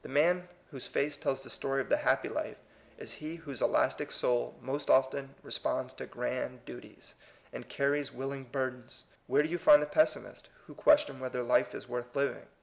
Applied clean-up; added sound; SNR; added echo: none; none; none; none.